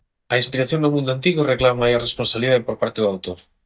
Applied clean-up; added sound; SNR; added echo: neural mask model DeepFilterNet 3.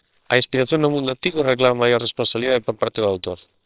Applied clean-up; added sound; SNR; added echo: neural separator model SepFormer WHAMR!.